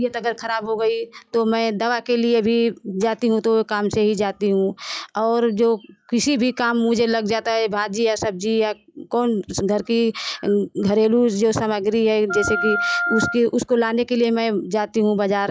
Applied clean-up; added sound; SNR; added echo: classical method log-MMSE.